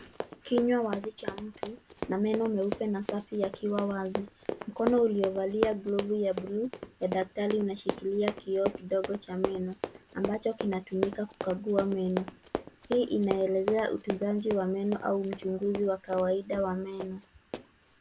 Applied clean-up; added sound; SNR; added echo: none; Run; 8 dB; none.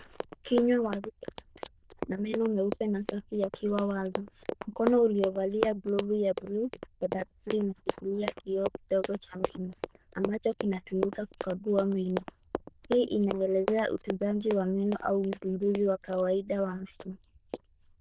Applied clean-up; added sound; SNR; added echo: neural diffusion model UNIVERSE++.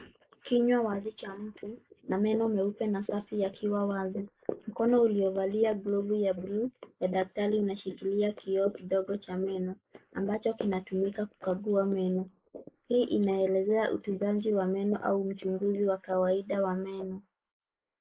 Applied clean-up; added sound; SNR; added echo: neural mask model Resemble Enhance denoiser.